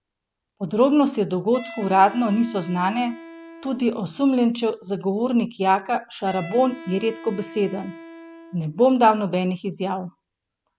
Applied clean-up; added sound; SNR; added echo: none; Wind instrument, woodwind instrument; 20 dB; none.